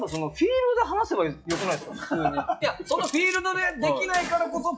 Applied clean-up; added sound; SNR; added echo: classical method log-MMSE.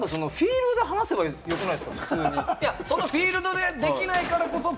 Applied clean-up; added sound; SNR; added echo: none; Gunshot, gunfire; 14 dB; none.